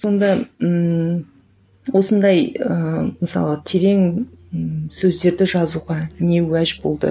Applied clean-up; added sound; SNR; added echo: none; none; none; none.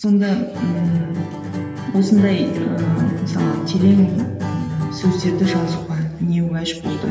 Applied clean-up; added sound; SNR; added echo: none; Acoustic guitar; 7 dB; reverberation time 2.0 s.